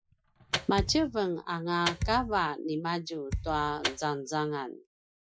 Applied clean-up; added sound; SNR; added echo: classical method Wiener filter.